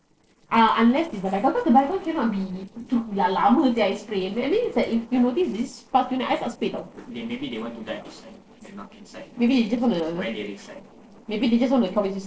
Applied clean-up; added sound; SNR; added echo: neural separator model SepFormer DNS4.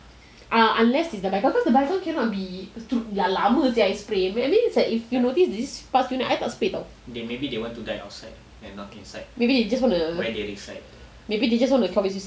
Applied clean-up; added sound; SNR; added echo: none; none; none; none.